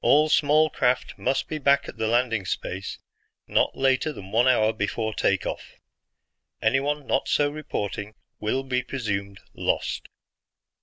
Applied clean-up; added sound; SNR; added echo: none; none; none; none.